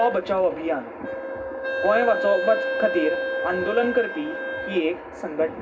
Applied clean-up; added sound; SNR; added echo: none; Wind instrument, woodwind instrument; 5 dB; reverberation time 0.4 s.